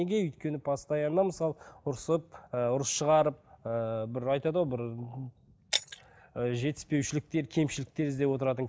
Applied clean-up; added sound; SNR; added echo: neural mask model Resemble Enhance denoiser.